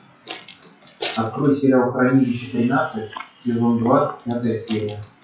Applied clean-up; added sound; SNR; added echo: classical method WPE with log-MMSE.